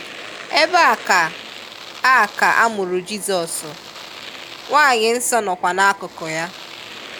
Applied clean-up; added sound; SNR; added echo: none; Domestic sounds, home sounds; 16 dB; none.